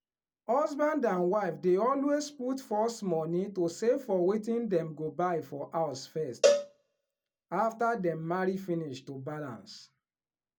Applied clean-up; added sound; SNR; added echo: none; Cowbell; 0 dB; none.